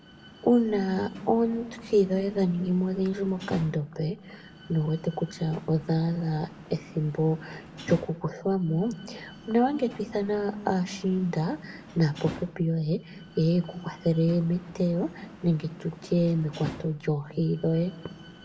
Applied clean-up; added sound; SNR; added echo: none; Slam; 18 dB; reverberation time 1.0 s.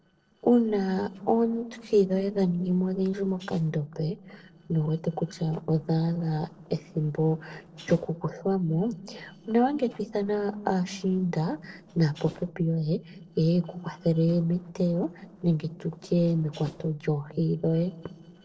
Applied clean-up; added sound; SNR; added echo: neural separator model SepFormer DNS4.